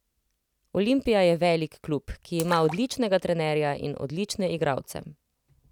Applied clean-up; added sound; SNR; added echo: none; Splash, splatter; 17 dB; none.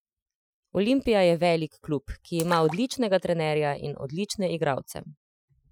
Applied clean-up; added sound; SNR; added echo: classical method Wiener filter.